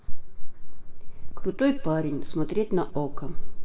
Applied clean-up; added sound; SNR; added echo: none; none; none; reverberation time 2.3 s.